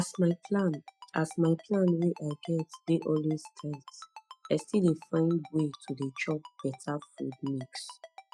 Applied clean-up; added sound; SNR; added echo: classical method Wiener filter.